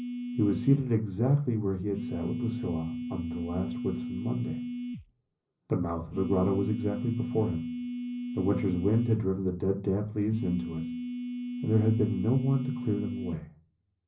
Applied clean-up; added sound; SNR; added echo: none; Telephone; 7 dB; reverberation time 0.5 s.